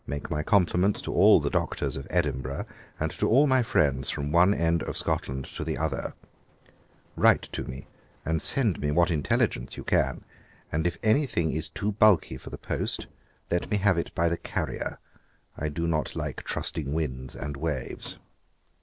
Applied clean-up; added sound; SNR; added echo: neural separator model SepFormer DNS4.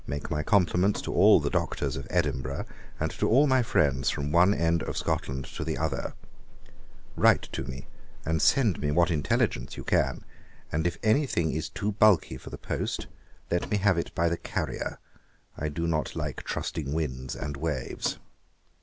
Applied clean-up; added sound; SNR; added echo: none; Car; 14 dB; none.